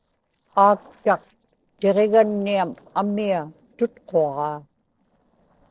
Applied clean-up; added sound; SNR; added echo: neural separator model SepFormer DNS4.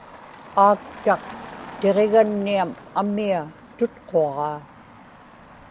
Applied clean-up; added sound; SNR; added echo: none; Motor vehicle (road); 18 dB; none.